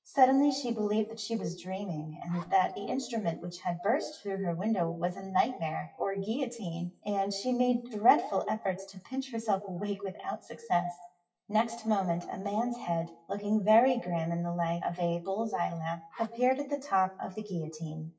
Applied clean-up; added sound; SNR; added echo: classical method WPE with log-MMSE.